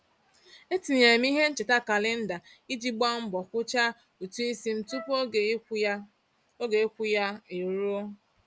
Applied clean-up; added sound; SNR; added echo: none; Wind instrument, woodwind instrument; 17 dB; none.